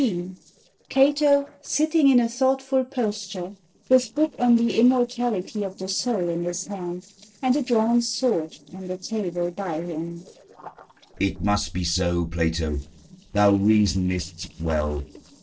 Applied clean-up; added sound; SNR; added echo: neural separator model SepFormer DNS4.